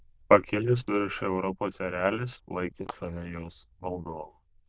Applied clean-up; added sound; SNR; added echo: neural diffusion model UNIVERSE++.